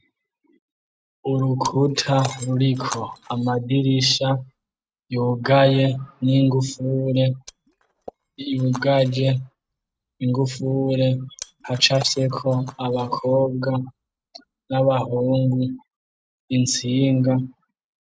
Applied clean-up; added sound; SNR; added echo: neural mask model RNNoise.